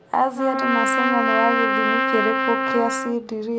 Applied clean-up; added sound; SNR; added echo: none; Trumpet; -2 dB; none.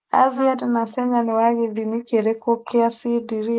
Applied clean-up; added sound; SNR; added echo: neural mask model Resemble Enhance denoiser.